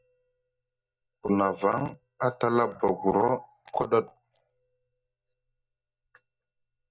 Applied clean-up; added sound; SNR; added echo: neural mask model DeepFilterNet 3.